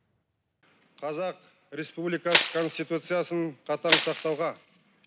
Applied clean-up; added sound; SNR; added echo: none; Crushing; -2 dB; none.